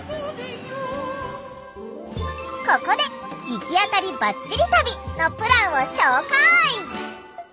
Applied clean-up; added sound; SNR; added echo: none; none; none; none.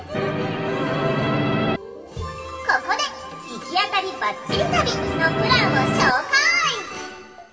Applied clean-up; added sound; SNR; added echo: none; Musical instrument; -2 dB; reverberation time 2.8 s.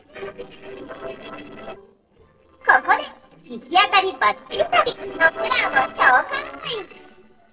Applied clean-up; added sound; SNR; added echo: neural separator model SepFormer DNS4.